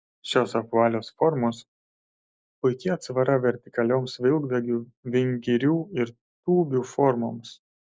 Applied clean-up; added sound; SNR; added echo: none; none; none; none.